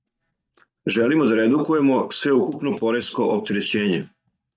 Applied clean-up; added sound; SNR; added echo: neural mask model DeepFilterNet 3.